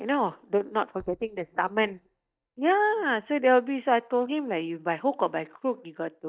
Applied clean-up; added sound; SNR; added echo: neural mask model DeepFilterNet 3.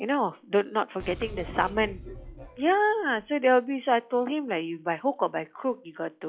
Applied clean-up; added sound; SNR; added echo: classical method log-MMSE.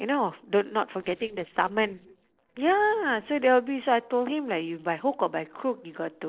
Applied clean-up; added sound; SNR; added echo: neural separator model SepFormer DNS4.